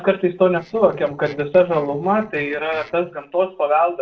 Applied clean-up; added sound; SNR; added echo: neural separator model SepFormer DNS4.